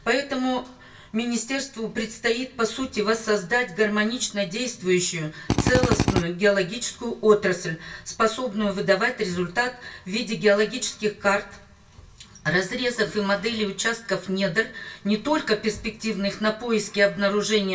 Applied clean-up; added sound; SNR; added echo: none; Drill; -3 dB; reverberation time 0.2 s.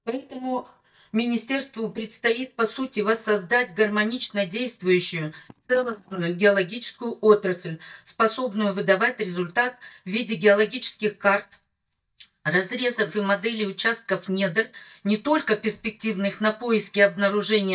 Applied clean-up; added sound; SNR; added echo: neural mask model DeepFilterNet 3.